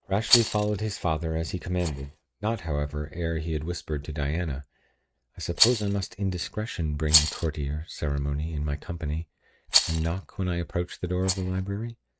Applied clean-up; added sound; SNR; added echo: neural mask model RNNoise.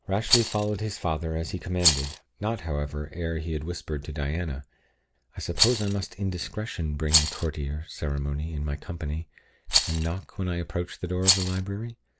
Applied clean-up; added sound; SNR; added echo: none; Rattle; 1 dB; none.